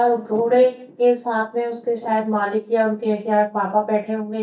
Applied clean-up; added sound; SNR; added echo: neural mask model DeepFilterNet 3.